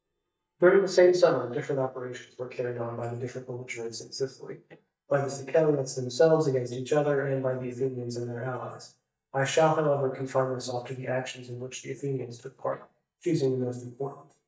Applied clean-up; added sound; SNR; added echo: neural mask model DeepFilterNet 3.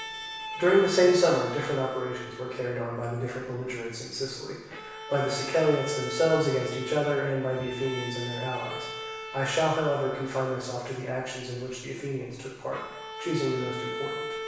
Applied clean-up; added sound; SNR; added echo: none; Bowed string instrument; 10 dB; reverberation time 1.1 s.